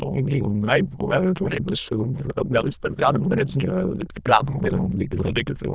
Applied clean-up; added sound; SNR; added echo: neural diffusion model UNIVERSE++.